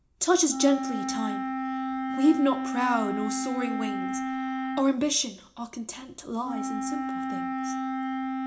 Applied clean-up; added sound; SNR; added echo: none; Wind instrument, woodwind instrument; 3 dB; reverberation time 0.4 s.